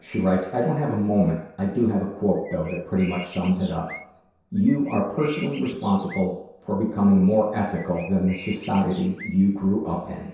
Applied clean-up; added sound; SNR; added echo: none; Bird; 18 dB; reverberation time 0.7 s.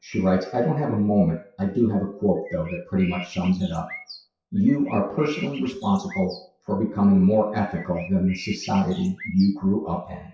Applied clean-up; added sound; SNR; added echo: classical method WPE with log-MMSE.